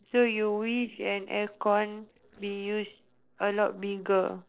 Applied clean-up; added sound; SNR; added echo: neural separator model SepFormer DNS4.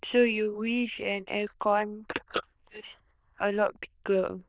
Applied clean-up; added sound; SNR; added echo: neural diffusion model UNIVERSE++.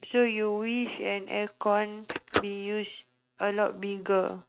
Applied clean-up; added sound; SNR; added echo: neural mask model RNNoise.